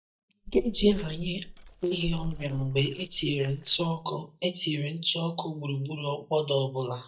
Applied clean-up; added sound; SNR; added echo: neural mask model DeepFilterNet 3.